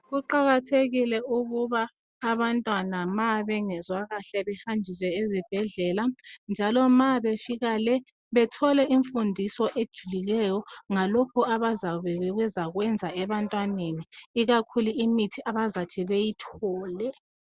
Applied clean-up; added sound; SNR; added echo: none; none; none; none.